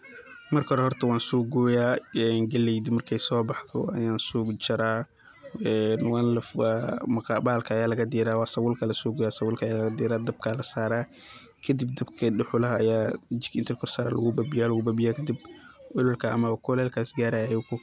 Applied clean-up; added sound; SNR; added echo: none; none; none; none.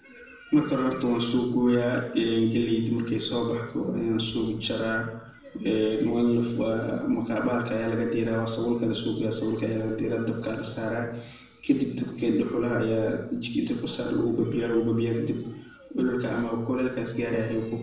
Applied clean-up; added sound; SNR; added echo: none; none; none; reverberation time 0.7 s.